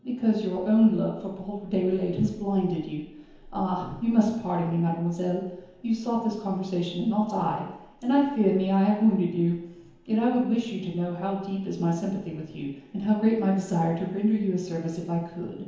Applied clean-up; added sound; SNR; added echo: none; none; none; reverberation time 1.0 s.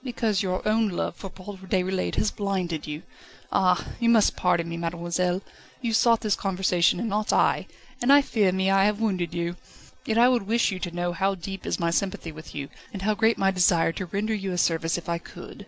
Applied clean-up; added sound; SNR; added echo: none; none; none; none.